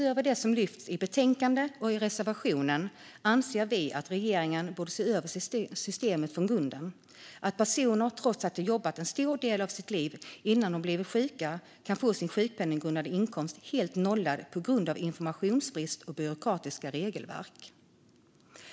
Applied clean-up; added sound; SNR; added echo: none; none; none; none.